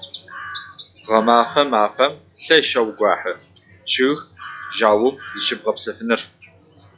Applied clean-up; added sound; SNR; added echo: classical method log-MMSE.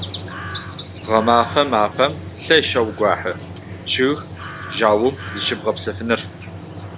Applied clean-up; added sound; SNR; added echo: none; Drum + Chirp, tweet; 11 dB; none.